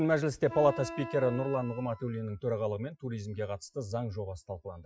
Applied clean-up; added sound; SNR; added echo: classical method Wiener filter.